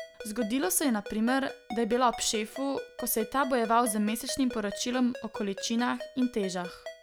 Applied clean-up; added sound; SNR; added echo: none; Ringtone; 14 dB; none.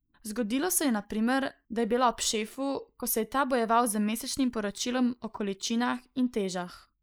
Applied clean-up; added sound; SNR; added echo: neural mask model Resemble Enhance denoiser.